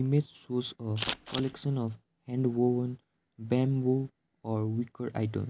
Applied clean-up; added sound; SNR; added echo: none; Scissors; 6 dB; none.